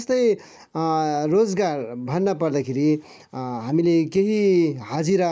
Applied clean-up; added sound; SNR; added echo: neural mask model Resemble Enhance denoiser.